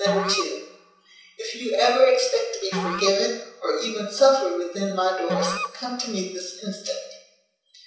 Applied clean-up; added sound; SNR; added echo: none; Musical instrument; 11 dB; reverberation time 0.7 s.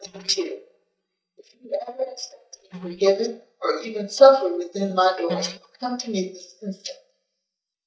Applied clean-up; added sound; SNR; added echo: neural mask model DeepFilterNet 3.